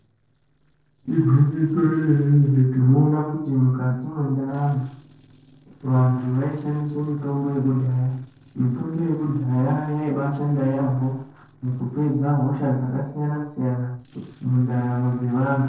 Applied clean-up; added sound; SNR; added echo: neural separator model SepFormer DNS4.